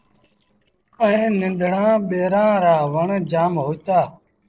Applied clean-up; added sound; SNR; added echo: neural separator model SepFormer DNS4.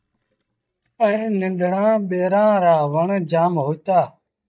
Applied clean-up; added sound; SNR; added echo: neural mask model DeepFilterNet 3.